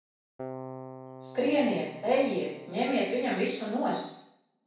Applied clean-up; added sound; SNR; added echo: none; Keyboard (musical); 15 dB; reverberation time 0.7 s.